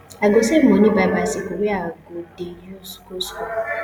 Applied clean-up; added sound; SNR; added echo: none; none; none; none.